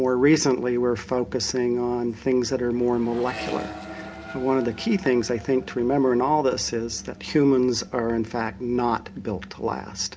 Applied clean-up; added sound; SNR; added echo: none; Accelerating, revving, vroom; 19 dB; reverberation time 0.3 s.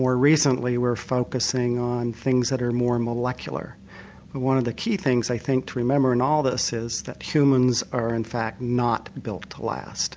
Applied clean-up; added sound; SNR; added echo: none; none; none; none.